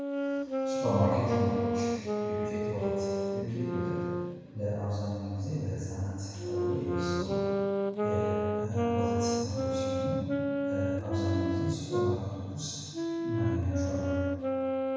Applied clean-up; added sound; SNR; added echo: none; Wind instrument, woodwind instrument; -2 dB; reverberation time 2.2 s.